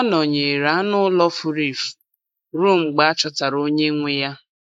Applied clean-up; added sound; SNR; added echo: neural mask model Resemble Enhance denoiser.